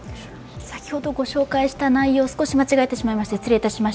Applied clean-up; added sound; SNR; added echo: none; none; none; none.